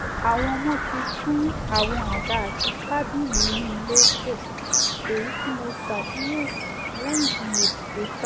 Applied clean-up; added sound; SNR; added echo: none; Bird vocalization, bird call, bird song; -3 dB; none.